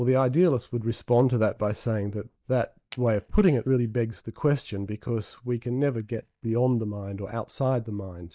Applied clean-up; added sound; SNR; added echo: neural mask model DeepFilterNet 3.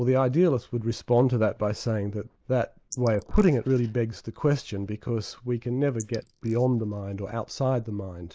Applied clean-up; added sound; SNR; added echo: neural mask model Resemble Enhance denoiser.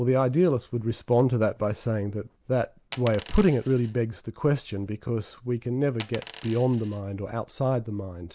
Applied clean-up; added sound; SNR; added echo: none; Coin (dropping); 13 dB; none.